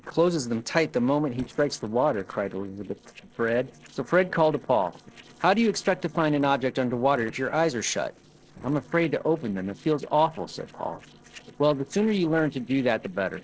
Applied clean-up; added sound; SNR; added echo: neural separator model SepFormer DNS4.